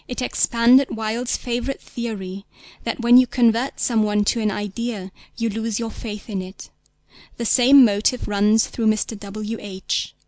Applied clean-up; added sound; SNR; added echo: none; none; none; none.